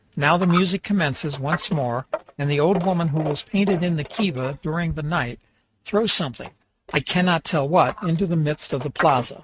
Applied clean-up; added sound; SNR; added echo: neural mask model RNNoise.